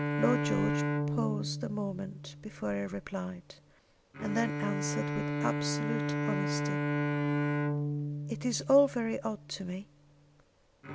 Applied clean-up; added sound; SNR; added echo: none; Bowed string instrument; -1 dB; none.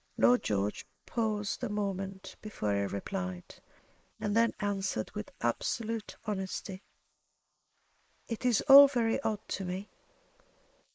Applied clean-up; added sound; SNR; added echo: neural mask model Resemble Enhance denoiser.